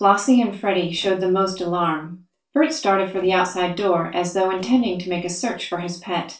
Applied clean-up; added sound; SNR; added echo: neural separator model SepFormer DNS4.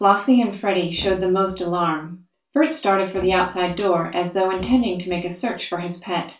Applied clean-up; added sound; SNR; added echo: none; Thump, thud; 18 dB; reverberation time 0.2 s.